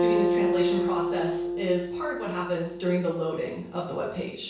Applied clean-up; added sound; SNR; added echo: none; Acoustic guitar; -1 dB; reverberation time 0.7 s.